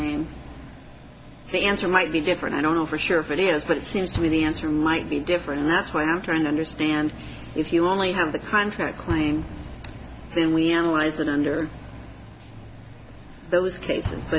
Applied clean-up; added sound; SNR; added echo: none; Explosion; 17 dB; none.